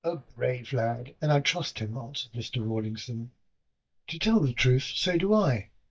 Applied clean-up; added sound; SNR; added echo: neural mask model DeepFilterNet 3.